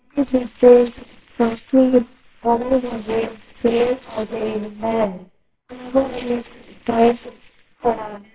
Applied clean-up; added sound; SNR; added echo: neural separator model SepFormer WHAMR!.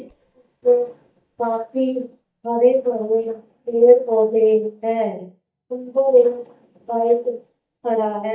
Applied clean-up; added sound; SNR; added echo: neural mask model DeepFilterNet 3.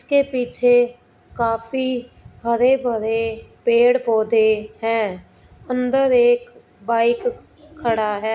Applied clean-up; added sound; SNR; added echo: none; none; none; none.